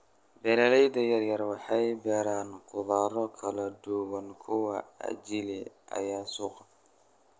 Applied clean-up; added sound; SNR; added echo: none; none; none; none.